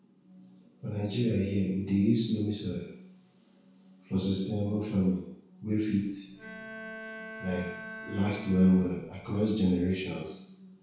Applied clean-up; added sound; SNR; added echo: none; Bowed string instrument; 14 dB; reverberation time 0.6 s.